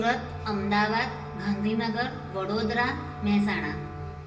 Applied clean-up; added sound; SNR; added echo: none; Wind instrument, woodwind instrument; 12 dB; reverberation time 0.2 s.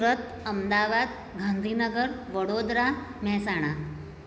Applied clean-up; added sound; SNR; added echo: none; none; none; none.